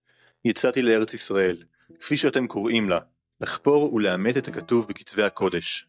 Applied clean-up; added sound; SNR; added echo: neural mask model DeepFilterNet 3.